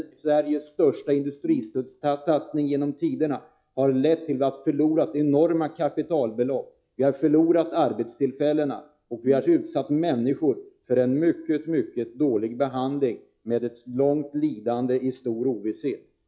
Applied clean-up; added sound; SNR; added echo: classical method log-MMSE.